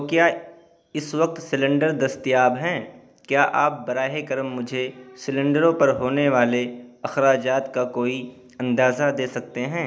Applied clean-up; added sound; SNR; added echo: none; none; none; none.